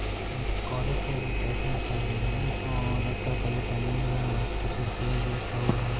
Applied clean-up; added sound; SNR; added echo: none; Engine; -2 dB; reverberation time 2.4 s.